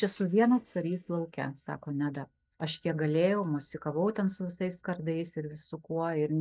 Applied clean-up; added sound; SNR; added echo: neural mask model DeepFilterNet 3.